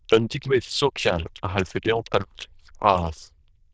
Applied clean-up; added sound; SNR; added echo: neural diffusion model UNIVERSE++.